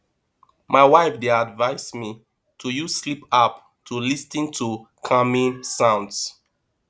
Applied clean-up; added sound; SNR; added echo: none; none; none; none.